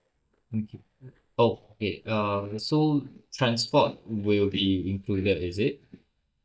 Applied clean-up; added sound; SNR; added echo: neural mask model DeepFilterNet 3.